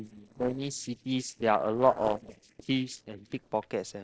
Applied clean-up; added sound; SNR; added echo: neural separator model SepFormer DNS4.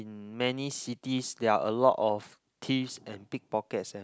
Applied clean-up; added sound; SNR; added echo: none; none; none; none.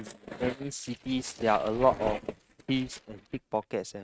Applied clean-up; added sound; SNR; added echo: neural mask model RNNoise.